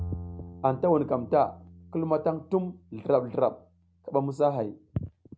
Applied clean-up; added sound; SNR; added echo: none; Bowed string instrument; 16 dB; none.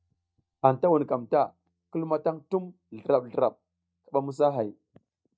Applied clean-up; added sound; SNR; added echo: neural mask model DeepFilterNet 3.